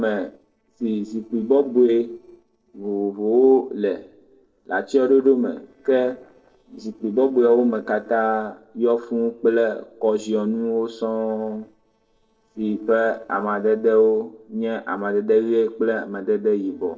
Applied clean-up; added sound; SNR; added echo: neural separator model SepFormer DNS4.